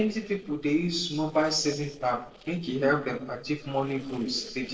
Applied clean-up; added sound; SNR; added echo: neural separator model SepFormer DNS4.